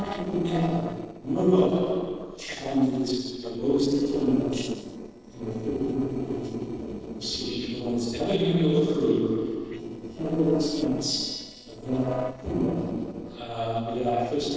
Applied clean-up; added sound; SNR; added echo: neural separator model SepFormer DNS4.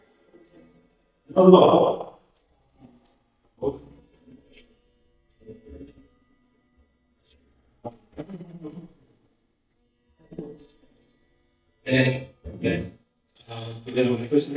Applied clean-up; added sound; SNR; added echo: neural mask model DeepFilterNet 3.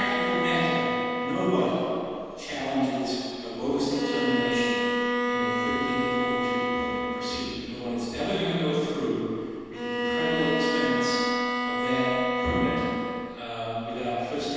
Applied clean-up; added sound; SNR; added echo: none; Bowed string instrument; 0 dB; reverberation time 2.1 s.